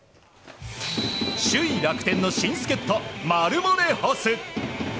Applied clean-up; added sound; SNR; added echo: none; none; none; none.